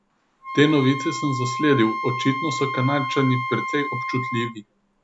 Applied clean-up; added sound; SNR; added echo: none; Wind instrument, woodwind instrument; 6 dB; none.